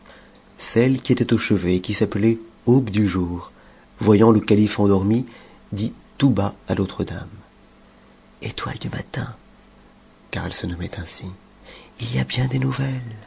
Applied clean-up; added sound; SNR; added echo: none; none; none; none.